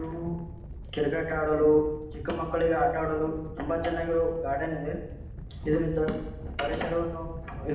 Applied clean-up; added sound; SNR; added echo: none; Animal; 11 dB; reverberation time 0.8 s.